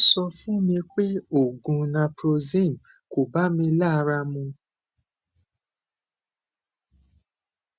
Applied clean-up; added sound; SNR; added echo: none; none; none; none.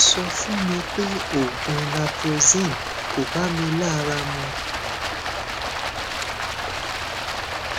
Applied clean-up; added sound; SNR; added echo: none; Stream; 2 dB; none.